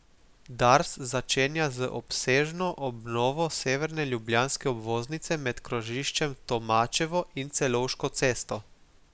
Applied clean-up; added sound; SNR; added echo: none; none; none; none.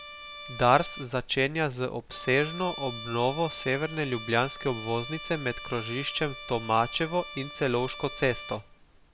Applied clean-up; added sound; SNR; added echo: none; Trumpet; 12 dB; none.